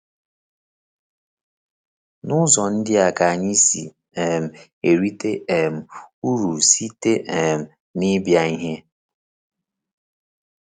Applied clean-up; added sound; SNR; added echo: none; none; none; none.